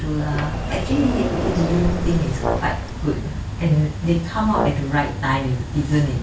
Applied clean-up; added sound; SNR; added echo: none; Brass instrument + Sliding door; 7 dB; none.